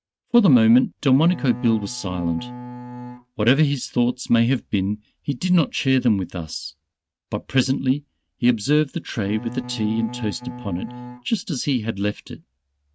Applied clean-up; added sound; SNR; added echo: neural mask model RNNoise.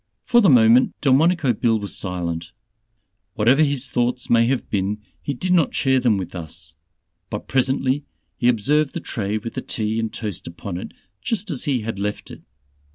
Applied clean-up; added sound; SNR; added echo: none; none; none; none.